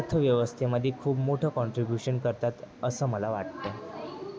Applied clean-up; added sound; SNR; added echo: none; none; none; none.